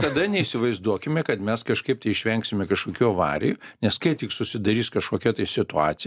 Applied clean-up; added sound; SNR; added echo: none; none; none; none.